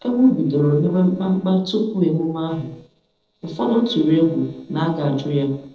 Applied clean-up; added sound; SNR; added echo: neural separator model SepFormer DNS4.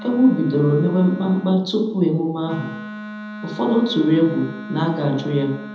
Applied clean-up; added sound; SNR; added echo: none; Wind instrument, woodwind instrument; 14 dB; reverberation time 0.8 s.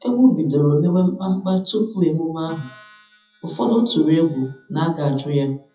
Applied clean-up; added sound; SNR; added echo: classical method WPE with log-MMSE.